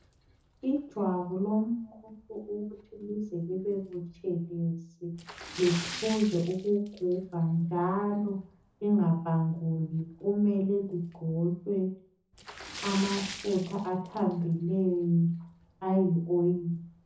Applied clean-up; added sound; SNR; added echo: none; Splash, splatter; 17 dB; reverberation time 0.5 s.